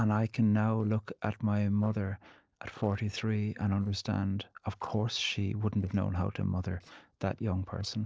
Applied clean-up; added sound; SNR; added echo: neural separator model SepFormer DNS4.